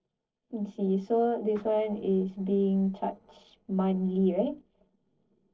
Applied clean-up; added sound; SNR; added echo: neural separator model SepFormer DNS4.